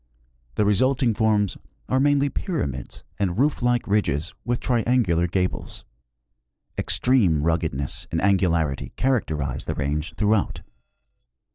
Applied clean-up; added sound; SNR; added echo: neural separator model SepFormer DNS4.